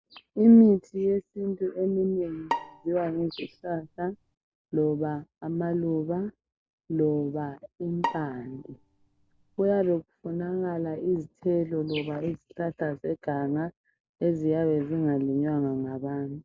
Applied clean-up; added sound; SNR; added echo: none; Bowed string instrument; 11 dB; none.